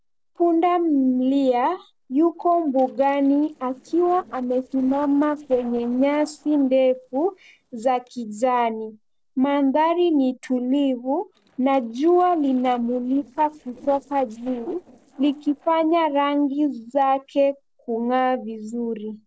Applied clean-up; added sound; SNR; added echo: neural separator model SepFormer DNS4.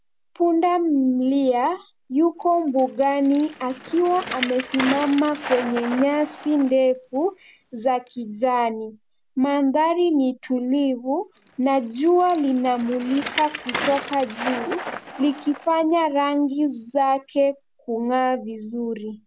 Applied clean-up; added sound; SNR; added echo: none; Bicycle; 13 dB; none.